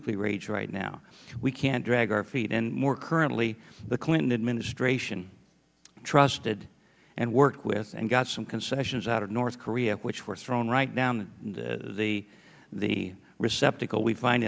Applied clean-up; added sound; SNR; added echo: none; none; none; none.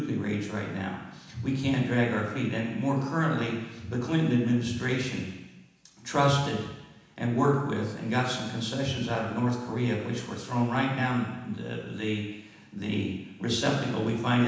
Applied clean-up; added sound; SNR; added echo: none; none; none; reverberation time 1.1 s.